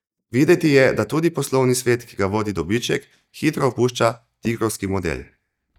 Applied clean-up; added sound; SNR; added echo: neural mask model DeepFilterNet 3.